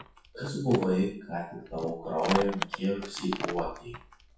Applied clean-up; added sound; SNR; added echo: classical method WPE with log-MMSE.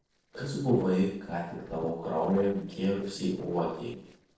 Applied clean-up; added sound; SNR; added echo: neural separator model SepFormer DNS4.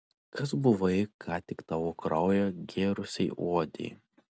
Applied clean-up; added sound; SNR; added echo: none; none; none; none.